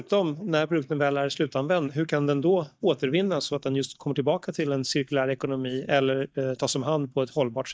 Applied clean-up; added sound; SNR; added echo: neural mask model DeepFilterNet 3.